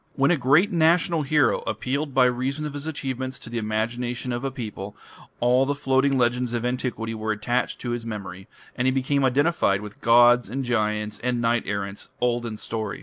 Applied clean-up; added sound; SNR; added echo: none; none; none; none.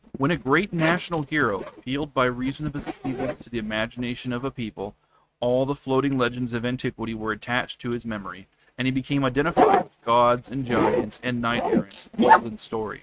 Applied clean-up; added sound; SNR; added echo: neural mask model RNNoise.